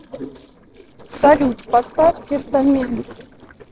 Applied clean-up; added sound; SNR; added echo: neural separator model SepFormer DNS4.